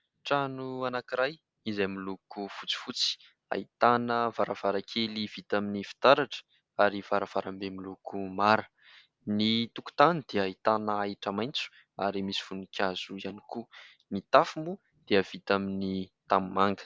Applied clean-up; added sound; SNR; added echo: none; none; none; none.